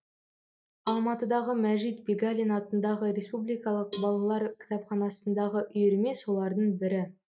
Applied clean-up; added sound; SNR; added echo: neural mask model RNNoise.